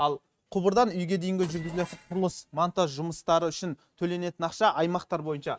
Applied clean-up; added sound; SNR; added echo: neural mask model RNNoise.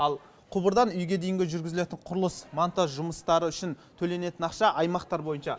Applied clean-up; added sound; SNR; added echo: none; none; none; none.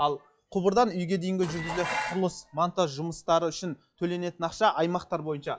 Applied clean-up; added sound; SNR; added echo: classical method log-MMSE.